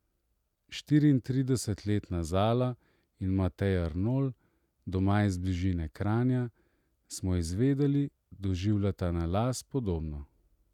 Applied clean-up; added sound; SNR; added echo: none; none; none; none.